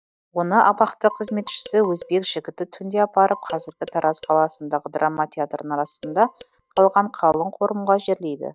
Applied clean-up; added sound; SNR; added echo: neural mask model DeepFilterNet 3.